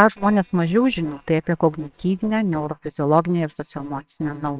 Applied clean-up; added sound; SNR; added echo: neural separator model SepFormer WHAMR!.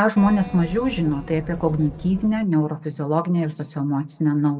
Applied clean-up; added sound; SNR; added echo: none; Keyboard (musical); 15 dB; reverberation time 1.9 s.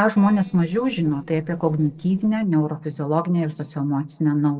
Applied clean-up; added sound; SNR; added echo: neural separator model SepFormer DNS4.